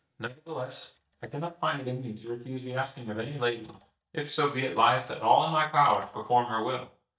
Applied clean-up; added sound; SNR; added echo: neural mask model DeepFilterNet 3.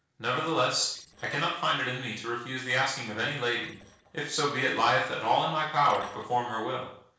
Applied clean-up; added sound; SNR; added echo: neural separator model SepFormer DNS4.